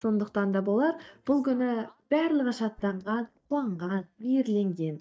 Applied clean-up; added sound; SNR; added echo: neural mask model DeepFilterNet 3.